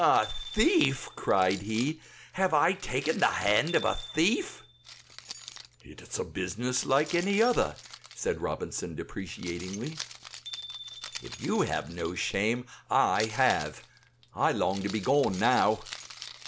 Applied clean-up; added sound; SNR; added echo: none; Keys jangling + Bicycle bell; 15 dB; none.